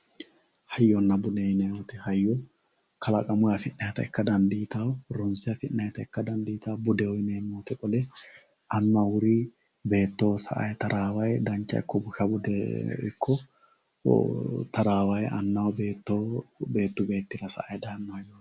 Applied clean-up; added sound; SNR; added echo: none; none; none; none.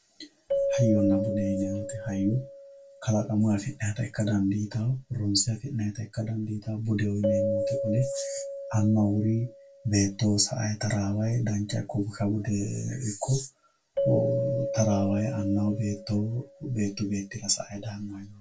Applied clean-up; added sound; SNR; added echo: none; Keyboard (musical); 7 dB; reverberation time 0.1 s.